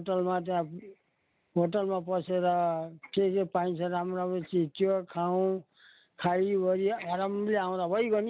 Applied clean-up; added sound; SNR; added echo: none; none; none; none.